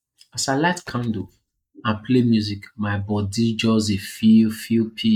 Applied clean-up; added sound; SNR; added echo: neural mask model Resemble Enhance denoiser.